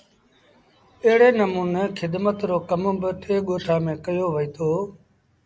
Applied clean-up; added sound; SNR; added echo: none; none; none; none.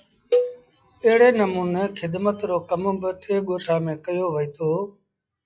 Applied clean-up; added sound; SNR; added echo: classical method log-MMSE.